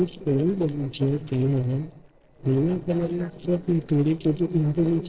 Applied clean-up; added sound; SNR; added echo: neural separator model SepFormer DNS4.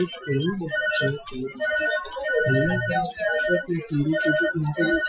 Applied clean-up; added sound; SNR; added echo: classical method Wiener filter.